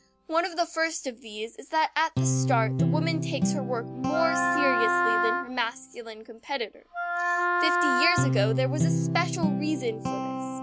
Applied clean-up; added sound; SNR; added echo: none; Guitar + Wind instrument, woodwind instrument; -3 dB; none.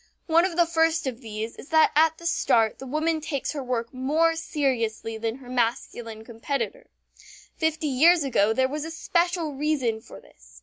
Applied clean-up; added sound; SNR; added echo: none; none; none; none.